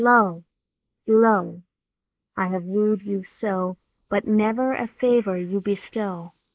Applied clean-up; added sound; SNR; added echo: neural mask model Resemble Enhance denoiser.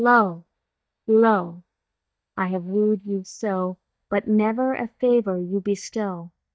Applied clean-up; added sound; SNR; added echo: neural mask model DeepFilterNet 3.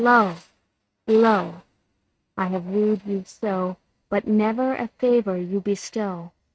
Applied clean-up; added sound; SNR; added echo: neural mask model RNNoise.